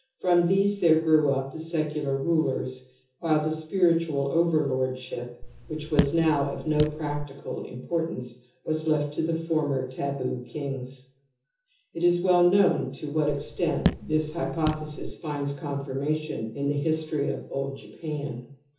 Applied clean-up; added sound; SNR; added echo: none; Raindrop / Drip; 5 dB; reverberation time 0.6 s.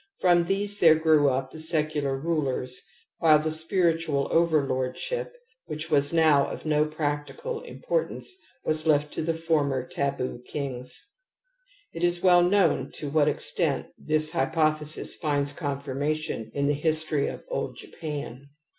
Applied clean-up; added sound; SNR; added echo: none; none; none; none.